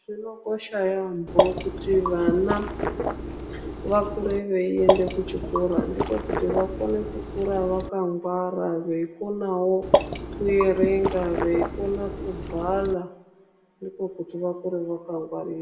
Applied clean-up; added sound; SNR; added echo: none; Water / Liquid; 1 dB; reverberation time 0.7 s.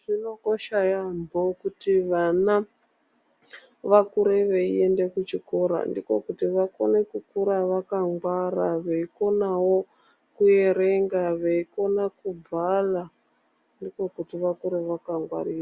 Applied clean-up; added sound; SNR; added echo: none; none; none; none.